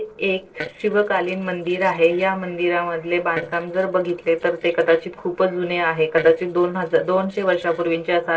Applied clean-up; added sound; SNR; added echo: neural separator model SepFormer DNS4.